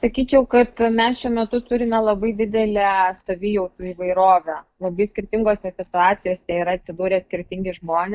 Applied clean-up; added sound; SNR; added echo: neural mask model DeepFilterNet 3.